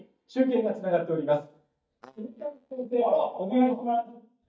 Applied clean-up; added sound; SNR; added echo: neural mask model DeepFilterNet 3.